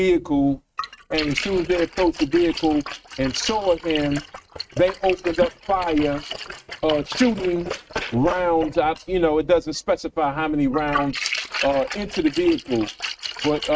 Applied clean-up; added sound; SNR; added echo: neural mask model RNNoise.